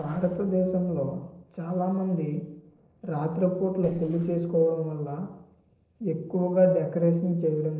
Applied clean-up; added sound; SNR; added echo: neural separator model SepFormer DNS4.